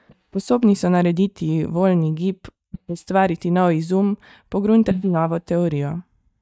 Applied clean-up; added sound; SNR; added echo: neural mask model DeepFilterNet 3.